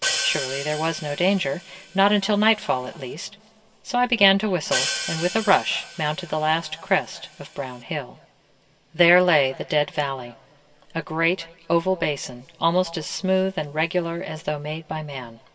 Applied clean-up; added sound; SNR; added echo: none; Hi-hat; 8 dB; reverberation time 2.3 s.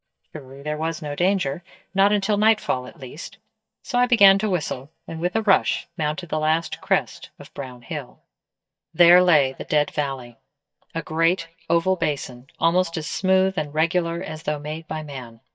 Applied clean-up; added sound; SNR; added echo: neural mask model DeepFilterNet 3.